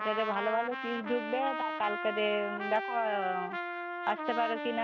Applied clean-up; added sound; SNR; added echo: none; Trumpet; 4 dB; none.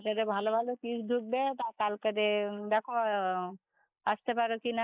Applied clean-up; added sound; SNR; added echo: neural mask model Resemble Enhance denoiser.